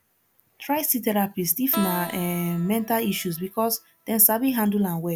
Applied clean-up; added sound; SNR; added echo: none; Keyboard (musical); 15 dB; none.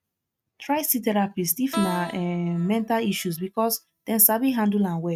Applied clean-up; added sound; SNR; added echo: neural mask model RNNoise.